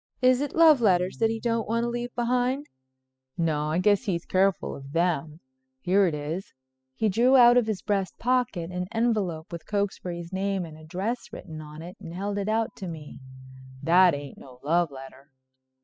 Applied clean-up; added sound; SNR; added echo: classical method spectral subtraction.